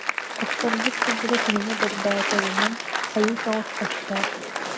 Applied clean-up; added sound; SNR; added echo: none; Applause; -1 dB; none.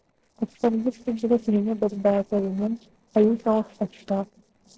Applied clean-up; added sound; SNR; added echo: neural separator model SepFormer DNS4.